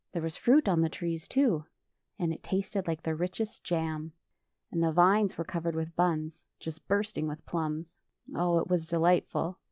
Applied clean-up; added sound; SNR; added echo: none; none; none; none.